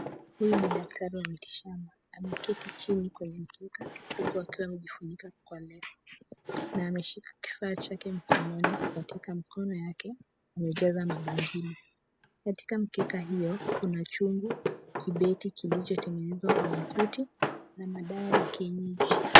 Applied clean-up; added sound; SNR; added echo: none; Drawer open or close; -1 dB; none.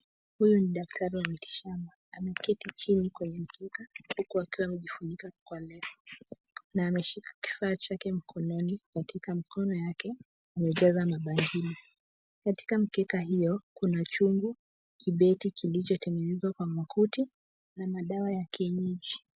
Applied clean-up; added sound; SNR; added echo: none; none; none; none.